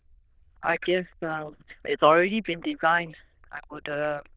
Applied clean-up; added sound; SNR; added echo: neural diffusion model UNIVERSE++.